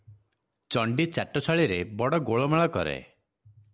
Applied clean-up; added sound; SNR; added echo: none; none; none; none.